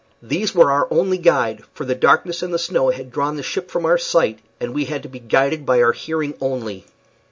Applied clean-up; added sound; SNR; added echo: none; none; none; none.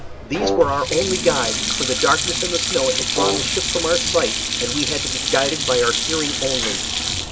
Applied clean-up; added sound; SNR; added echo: none; Sink (filling or washing) + Brass instrument; 0 dB; none.